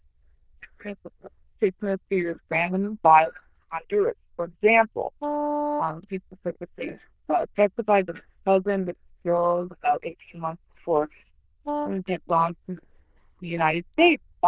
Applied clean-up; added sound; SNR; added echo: neural diffusion model UNIVERSE++.